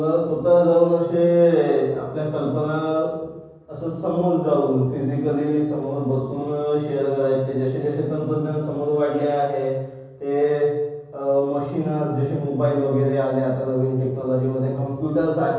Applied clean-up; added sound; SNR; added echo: none; none; none; reverberation time 1.1 s.